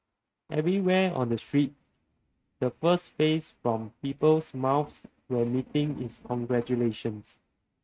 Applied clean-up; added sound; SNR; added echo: neural mask model RNNoise.